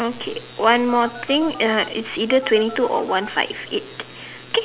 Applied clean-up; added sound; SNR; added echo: none; Telephone; 16 dB; none.